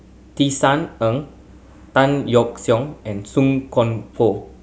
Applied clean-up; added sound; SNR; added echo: none; none; none; none.